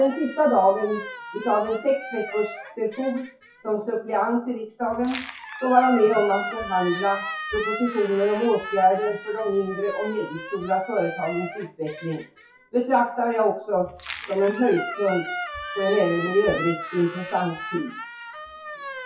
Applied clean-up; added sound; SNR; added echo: classical method WPE with log-MMSE.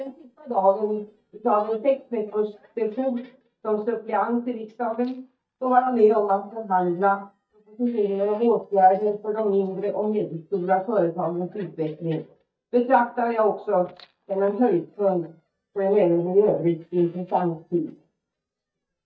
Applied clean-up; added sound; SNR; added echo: neural mask model DeepFilterNet 3.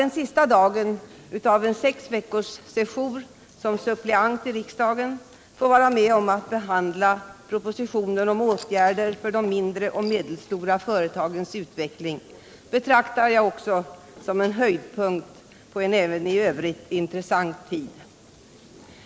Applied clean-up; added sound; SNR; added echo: none; none; none; none.